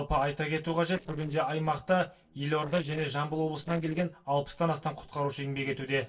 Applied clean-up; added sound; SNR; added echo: neural separator model SepFormer DNS4.